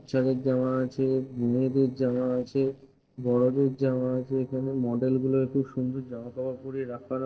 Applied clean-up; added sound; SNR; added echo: neural separator model SepFormer DNS4.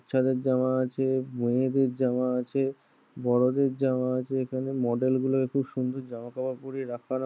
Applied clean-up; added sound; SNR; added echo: none; none; none; none.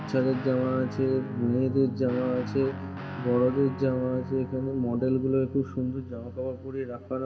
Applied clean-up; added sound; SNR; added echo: none; Guitar; 10 dB; reverberation time 1.6 s.